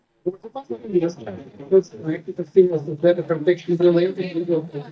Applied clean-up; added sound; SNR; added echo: neural mask model DeepFilterNet 3.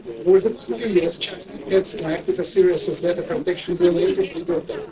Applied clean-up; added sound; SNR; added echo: neural separator model SepFormer DNS4.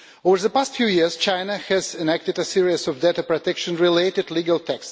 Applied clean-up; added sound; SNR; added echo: none; none; none; none.